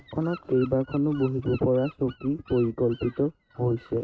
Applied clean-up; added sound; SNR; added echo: neural mask model RNNoise.